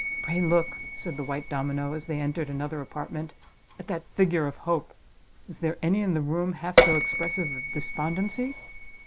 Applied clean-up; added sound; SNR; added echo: none; Bell; 2 dB; none.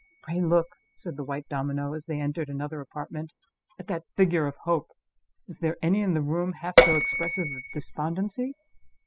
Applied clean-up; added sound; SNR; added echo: classical method spectral subtraction.